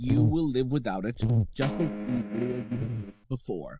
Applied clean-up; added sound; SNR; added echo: neural mask model RNNoise.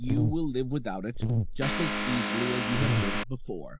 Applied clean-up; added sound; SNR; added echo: none; Vehicle + Buzz; -3 dB; none.